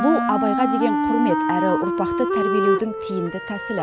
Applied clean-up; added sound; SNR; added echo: none; Wind instrument, woodwind instrument; -1 dB; none.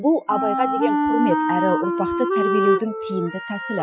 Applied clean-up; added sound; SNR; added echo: classical method Wiener filter.